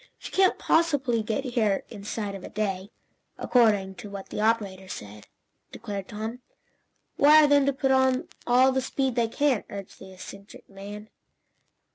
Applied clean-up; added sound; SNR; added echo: none; none; none; none.